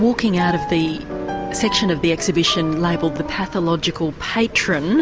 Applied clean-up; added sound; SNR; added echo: none; none; none; none.